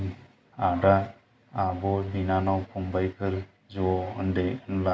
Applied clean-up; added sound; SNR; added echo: none; none; none; none.